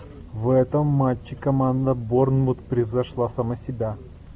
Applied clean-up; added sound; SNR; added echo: none; none; none; none.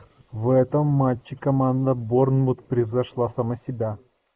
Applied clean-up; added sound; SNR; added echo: neural mask model Resemble Enhance denoiser.